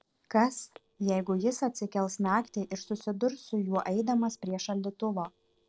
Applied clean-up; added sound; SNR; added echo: neural separator model SepFormer DNS4.